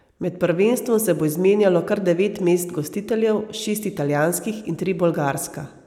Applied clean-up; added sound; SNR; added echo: none; none; none; none.